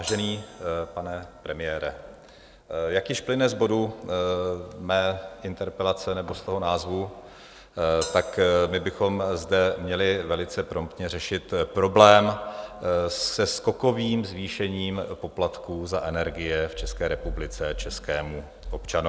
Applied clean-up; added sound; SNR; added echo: none; Bell; 18 dB; none.